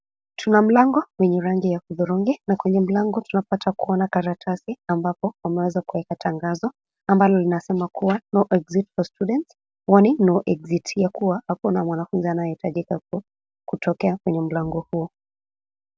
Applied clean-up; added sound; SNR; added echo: none; none; none; none.